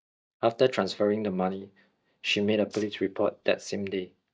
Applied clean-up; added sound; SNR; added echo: neural mask model DeepFilterNet 3.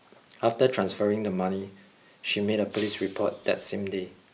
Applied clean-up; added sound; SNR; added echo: none; Shatter; 14 dB; none.